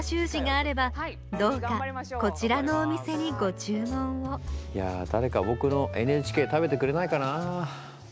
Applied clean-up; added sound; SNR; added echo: none; none; none; none.